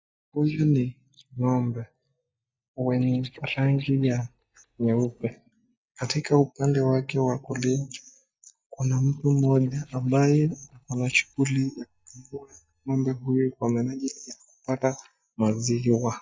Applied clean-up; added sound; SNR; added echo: neural mask model DeepFilterNet 3.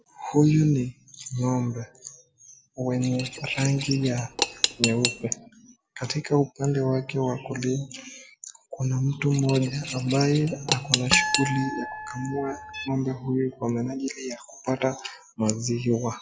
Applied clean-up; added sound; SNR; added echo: none; Harp + Cutlery, silverware / Dishes, pots, and pans; 4 dB; none.